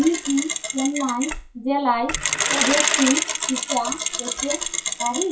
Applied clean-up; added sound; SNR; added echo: classical method WPE with log-MMSE.